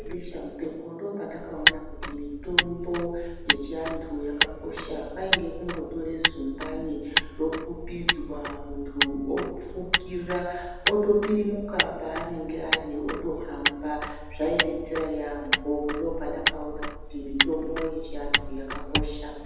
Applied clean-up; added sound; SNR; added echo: none; Motor vehicle (road); -1 dB; reverberation time 1.0 s.